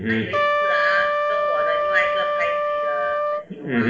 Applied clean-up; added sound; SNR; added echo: none; Trumpet; -4 dB; reverberation time 0.8 s.